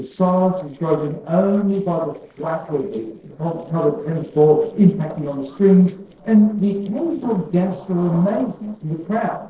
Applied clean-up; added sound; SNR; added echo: neural separator model SepFormer DNS4.